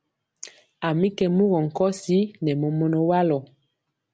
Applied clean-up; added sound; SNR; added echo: none; none; none; none.